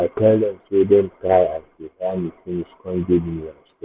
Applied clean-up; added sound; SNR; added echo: none; none; none; none.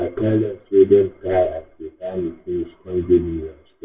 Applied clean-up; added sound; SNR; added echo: none; none; none; reverberation time 0.2 s.